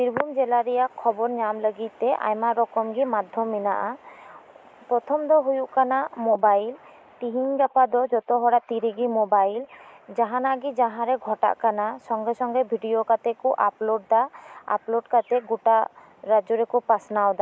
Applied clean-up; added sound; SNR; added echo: neural mask model Resemble Enhance denoiser.